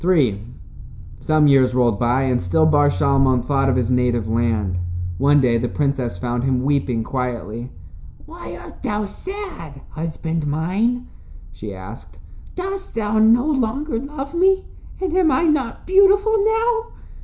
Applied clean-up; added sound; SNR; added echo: none; none; none; none.